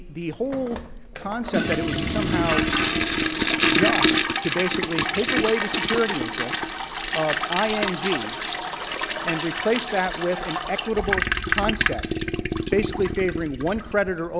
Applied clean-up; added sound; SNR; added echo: none; Toilet flush; -2 dB; none.